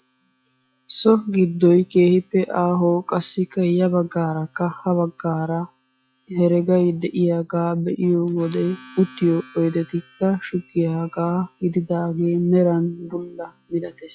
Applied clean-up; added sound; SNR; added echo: classical method log-MMSE.